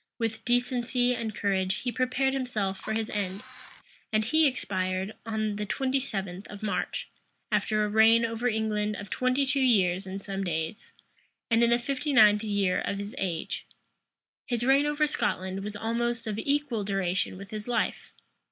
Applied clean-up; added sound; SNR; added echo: none; Camera; 17 dB; none.